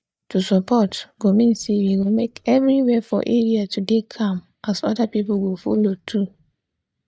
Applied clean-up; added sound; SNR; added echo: neural mask model DeepFilterNet 3.